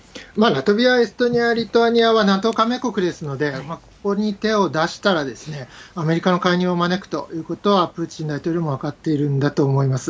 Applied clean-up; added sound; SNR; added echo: none; none; none; none.